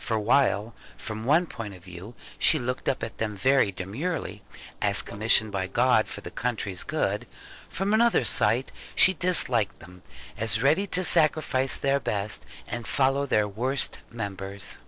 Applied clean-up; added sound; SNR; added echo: neural separator model SepFormer DNS4.